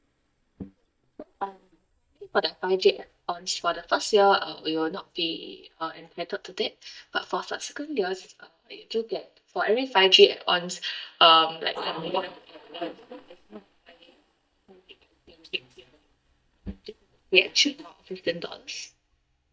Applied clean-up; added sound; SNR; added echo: neural mask model DeepFilterNet 3.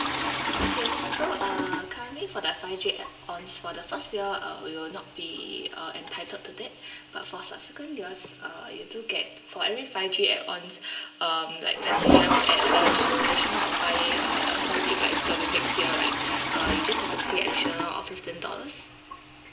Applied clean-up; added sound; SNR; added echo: none; Toilet flush; -2 dB; reverberation time 2.9 s.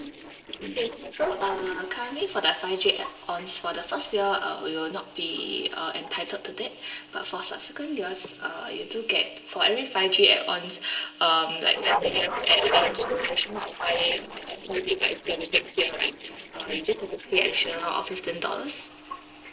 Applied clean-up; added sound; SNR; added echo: neural separator model SepFormer DNS4.